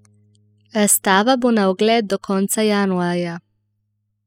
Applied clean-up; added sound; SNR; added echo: classical method spectral subtraction.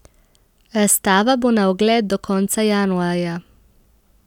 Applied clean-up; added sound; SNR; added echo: none; none; none; none.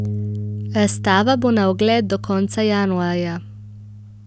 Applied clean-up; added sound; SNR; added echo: none; Bass guitar; 9 dB; none.